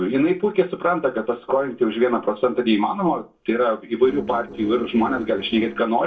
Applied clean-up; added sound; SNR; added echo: neural separator model SepFormer DNS4.